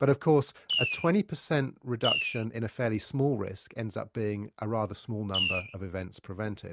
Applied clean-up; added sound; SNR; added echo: neural mask model RNNoise.